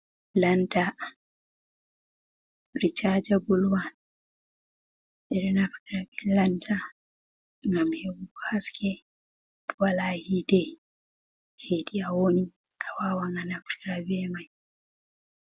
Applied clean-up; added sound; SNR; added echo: none; none; none; none.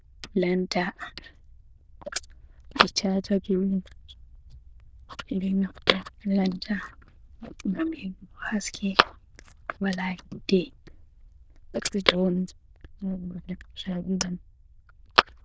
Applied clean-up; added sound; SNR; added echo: neural diffusion model UNIVERSE++.